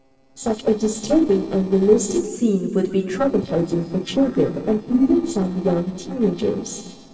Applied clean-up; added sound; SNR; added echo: neural separator model SepFormer DNS4.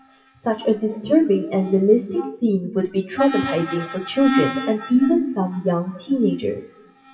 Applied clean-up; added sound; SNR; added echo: classical method WPE with log-MMSE.